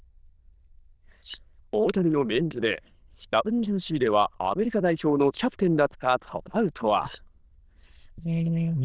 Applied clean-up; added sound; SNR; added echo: neural diffusion model UNIVERSE++.